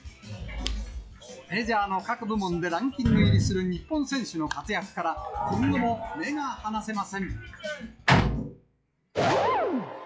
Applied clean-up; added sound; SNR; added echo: classical method log-MMSE.